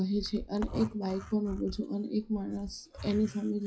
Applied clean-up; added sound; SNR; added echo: classical method WPE with log-MMSE.